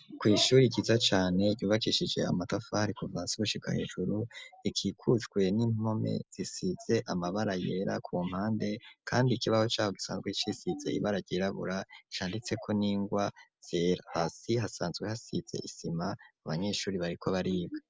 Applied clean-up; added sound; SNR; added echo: none; none; none; none.